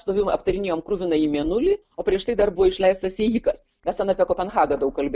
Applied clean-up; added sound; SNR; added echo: none; none; none; none.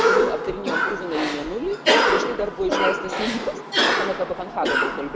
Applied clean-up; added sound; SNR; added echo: none; Cough; -5 dB; none.